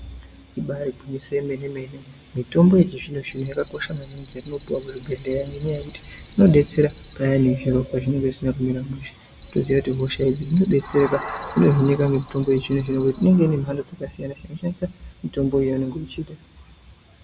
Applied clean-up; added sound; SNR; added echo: none; Alarm; 3 dB; none.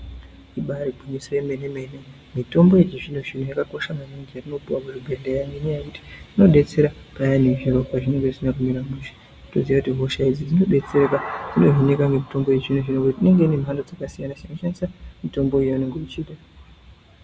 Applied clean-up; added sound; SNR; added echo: none; none; none; none.